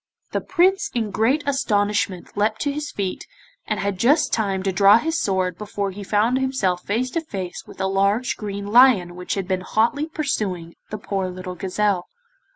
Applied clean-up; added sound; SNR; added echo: none; none; none; none.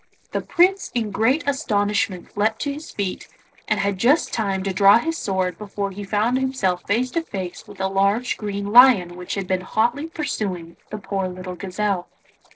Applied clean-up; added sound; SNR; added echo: neural separator model SepFormer DNS4.